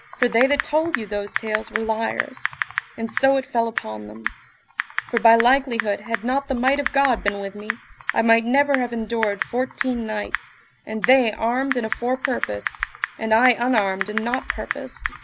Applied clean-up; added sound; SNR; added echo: none; Typing; 8 dB; none.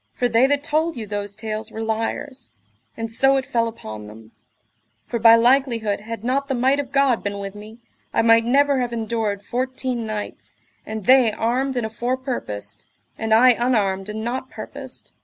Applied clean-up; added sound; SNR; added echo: none; none; none; none.